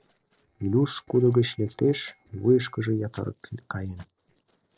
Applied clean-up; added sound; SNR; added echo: neural separator model SepFormer DNS4.